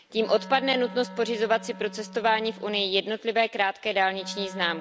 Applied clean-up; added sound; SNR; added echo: none; Wind instrument, woodwind instrument; 16 dB; none.